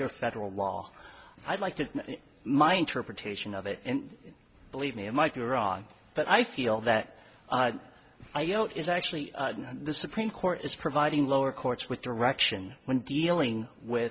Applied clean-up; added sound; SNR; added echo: none; none; none; none.